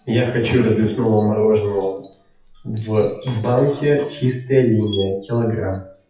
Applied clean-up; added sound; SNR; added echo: classical method WPE with log-MMSE.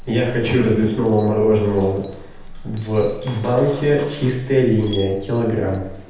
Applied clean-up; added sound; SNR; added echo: none; Glass; 17 dB; reverberation time 0.8 s.